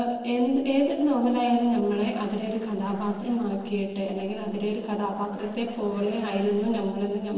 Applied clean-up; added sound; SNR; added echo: neural separator model SepFormer DNS4.